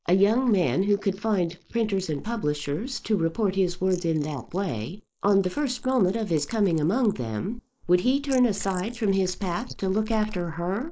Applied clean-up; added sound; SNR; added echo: neural mask model Resemble Enhance denoiser.